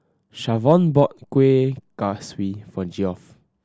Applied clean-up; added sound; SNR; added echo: none; none; none; none.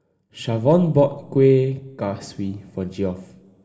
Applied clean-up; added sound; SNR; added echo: none; none; none; reverberation time 2.8 s.